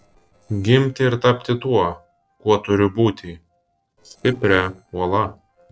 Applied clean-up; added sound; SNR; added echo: neural separator model SepFormer DNS4.